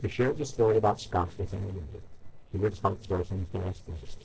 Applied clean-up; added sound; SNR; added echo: neural separator model SepFormer DNS4.